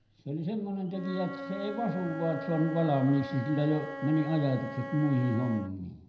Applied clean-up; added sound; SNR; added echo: none; Wind instrument, woodwind instrument; 11 dB; reverberation time 0.8 s.